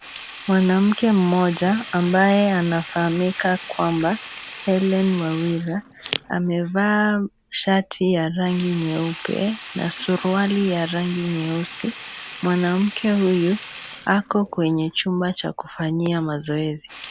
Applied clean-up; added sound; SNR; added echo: none; Sink (filling or washing); 14 dB; none.